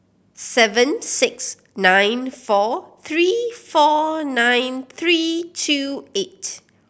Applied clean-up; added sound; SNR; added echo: none; none; none; none.